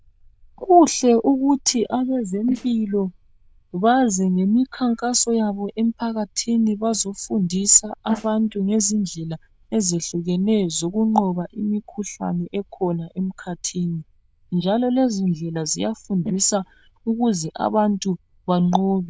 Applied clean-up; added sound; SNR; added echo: neural diffusion model UNIVERSE++.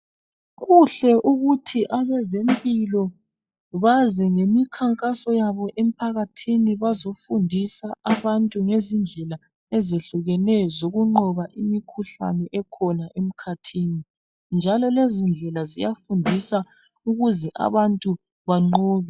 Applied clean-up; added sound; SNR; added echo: classical method log-MMSE.